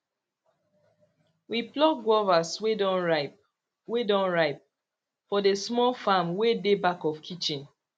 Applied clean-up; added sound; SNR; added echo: none; none; none; none.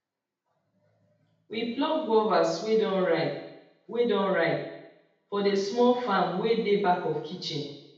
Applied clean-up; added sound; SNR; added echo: none; none; none; reverberation time 0.8 s.